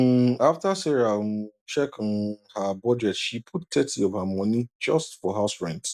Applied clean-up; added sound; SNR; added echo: none; none; none; none.